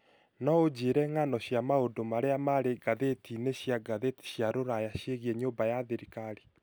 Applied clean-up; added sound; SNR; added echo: none; none; none; none.